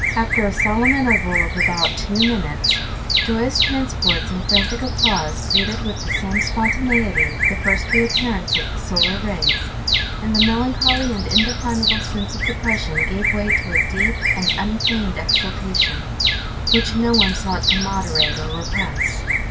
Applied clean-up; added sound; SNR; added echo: none; Bird vocalization, bird call, bird song; -4 dB; reverberation time 0.1 s.